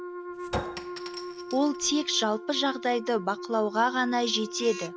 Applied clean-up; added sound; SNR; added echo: none; Chink, clink + Wind instrument, woodwind instrument; 9 dB; none.